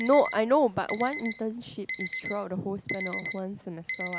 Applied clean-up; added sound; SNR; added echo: none; Alarm; 2 dB; none.